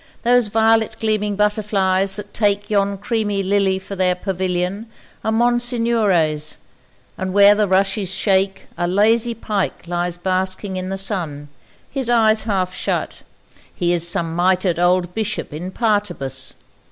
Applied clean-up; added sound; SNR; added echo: none; none; none; none.